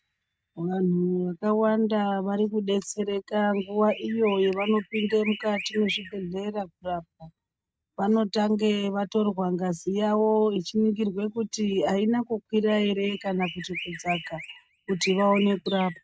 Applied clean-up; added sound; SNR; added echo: neural mask model RNNoise.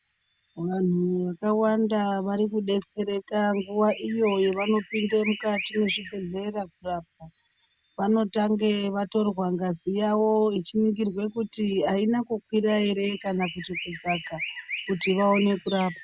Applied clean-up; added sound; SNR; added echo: none; Chirp, tweet; 15 dB; none.